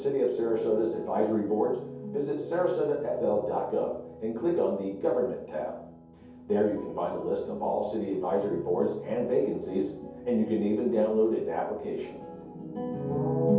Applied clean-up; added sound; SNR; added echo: none; none; none; reverberation time 0.7 s.